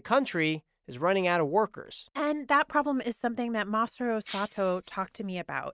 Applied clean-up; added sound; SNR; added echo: neural mask model RNNoise.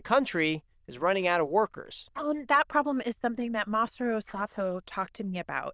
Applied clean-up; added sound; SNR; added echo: neural diffusion model UNIVERSE++.